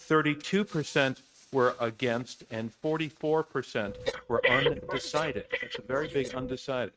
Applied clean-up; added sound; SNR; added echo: neural mask model RNNoise.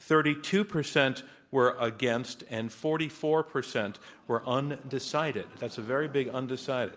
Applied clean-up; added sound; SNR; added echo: none; none; none; none.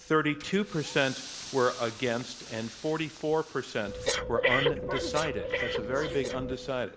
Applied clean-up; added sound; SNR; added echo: none; Breathing; 4 dB; none.